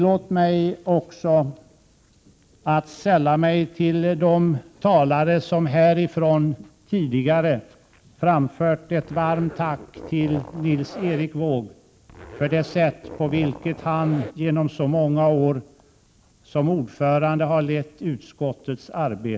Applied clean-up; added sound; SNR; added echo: none; Zipper (clothing); 16 dB; none.